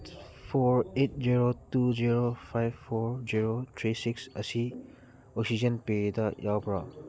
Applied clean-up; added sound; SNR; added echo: none; none; none; none.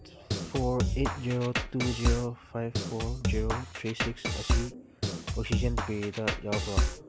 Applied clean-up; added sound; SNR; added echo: none; Drum kit; -3 dB; none.